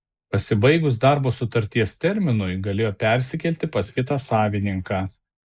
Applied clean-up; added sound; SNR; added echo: neural mask model Resemble Enhance denoiser.